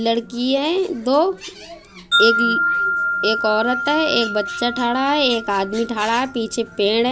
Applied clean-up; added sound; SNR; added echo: none; Wind chime; 4 dB; none.